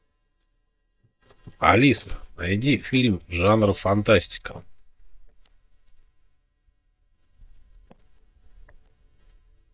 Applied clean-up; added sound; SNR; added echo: neural mask model DeepFilterNet 3.